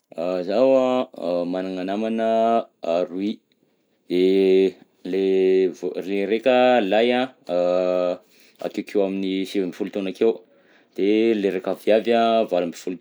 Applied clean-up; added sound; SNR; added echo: none; none; none; none.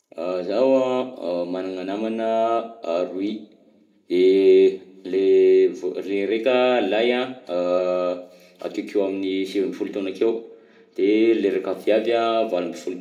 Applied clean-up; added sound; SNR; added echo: none; none; none; reverberation time 0.6 s.